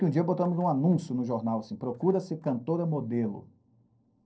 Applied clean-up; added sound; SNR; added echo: neural separator model SepFormer DNS4.